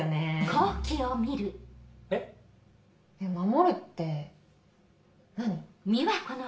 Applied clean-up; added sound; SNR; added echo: none; none; none; reverberation time 0.4 s.